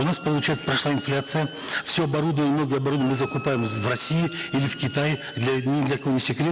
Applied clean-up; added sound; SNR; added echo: none; Squeak; 18 dB; none.